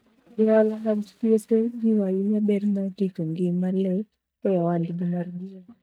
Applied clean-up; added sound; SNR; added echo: neural mask model DeepFilterNet 3.